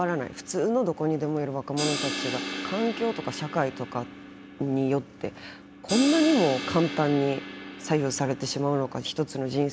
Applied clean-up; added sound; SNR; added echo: none; Crash cymbal; 9 dB; none.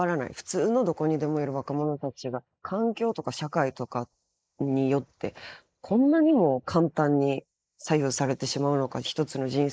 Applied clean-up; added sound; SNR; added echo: neural mask model Resemble Enhance denoiser.